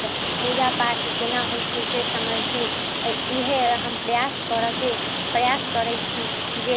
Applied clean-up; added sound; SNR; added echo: none; Rain; 0 dB; none.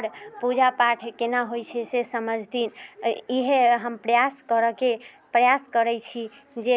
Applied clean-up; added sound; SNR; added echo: none; none; none; none.